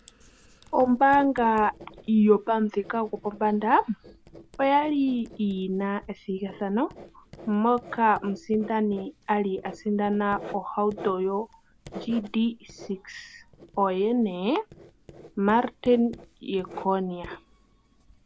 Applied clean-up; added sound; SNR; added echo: none; Writing; 20 dB; none.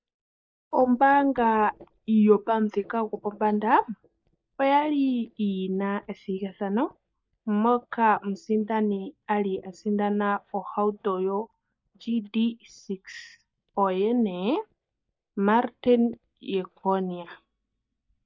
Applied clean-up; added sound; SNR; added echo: neural mask model DeepFilterNet 3.